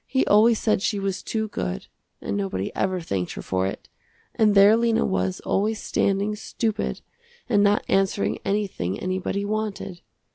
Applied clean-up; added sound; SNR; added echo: none; none; none; none.